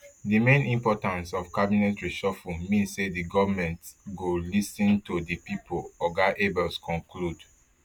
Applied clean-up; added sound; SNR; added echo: none; none; none; none.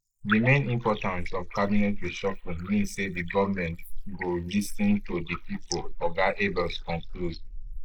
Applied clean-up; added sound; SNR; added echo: neural mask model Resemble Enhance denoiser.